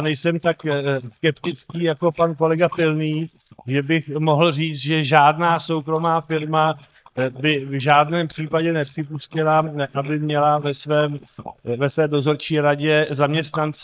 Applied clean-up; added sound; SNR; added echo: neural mask model DeepFilterNet 3.